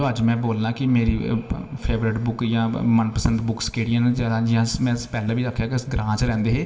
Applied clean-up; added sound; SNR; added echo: none; none; none; reverberation time 0.8 s.